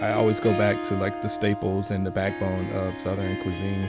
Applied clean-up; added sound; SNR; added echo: none; Harp; 6 dB; none.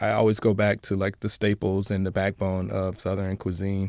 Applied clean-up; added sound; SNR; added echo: none; none; none; none.